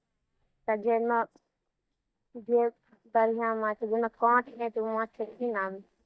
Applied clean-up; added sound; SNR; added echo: neural mask model DeepFilterNet 3.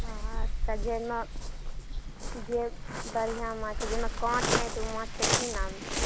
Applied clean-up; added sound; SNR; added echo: none; Waves, surf; -4 dB; none.